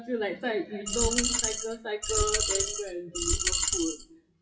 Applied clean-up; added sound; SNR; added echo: classical method WPE with log-MMSE.